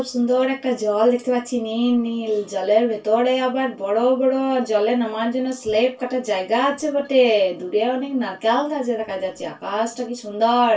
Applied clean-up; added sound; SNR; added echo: none; none; none; reverberation time 0.2 s.